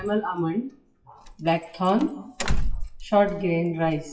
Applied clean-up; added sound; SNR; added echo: classical method WPE with log-MMSE.